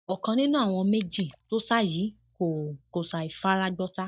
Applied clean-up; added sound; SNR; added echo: neural mask model DeepFilterNet 3.